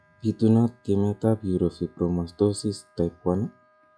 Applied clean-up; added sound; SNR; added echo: classical method log-MMSE.